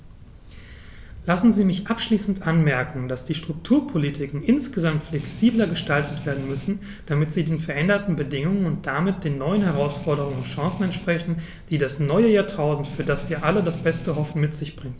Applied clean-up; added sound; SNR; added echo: none; Strum; 12 dB; none.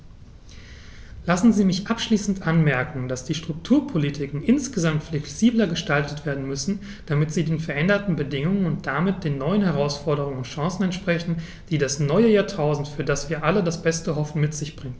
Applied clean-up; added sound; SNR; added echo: none; none; none; none.